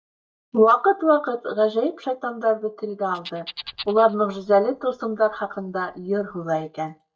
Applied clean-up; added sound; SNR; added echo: neural mask model DeepFilterNet 3.